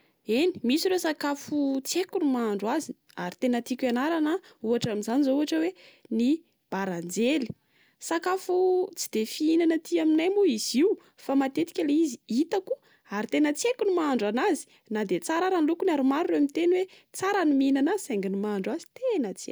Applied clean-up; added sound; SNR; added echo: none; none; none; none.